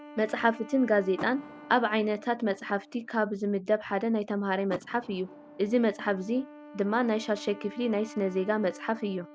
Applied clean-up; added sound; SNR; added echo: none; Door / Car + Wind instrument, woodwind instrument; 17 dB; none.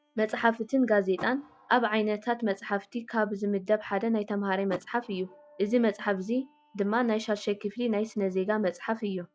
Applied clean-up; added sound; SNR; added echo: classical method log-MMSE.